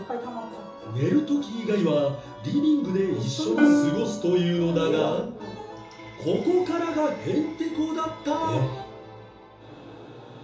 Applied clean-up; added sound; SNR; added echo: none; Plucked string instrument; 0 dB; reverberation time 1.2 s.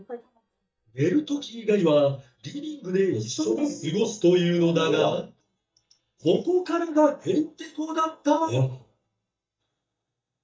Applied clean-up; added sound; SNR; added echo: neural mask model DeepFilterNet 3.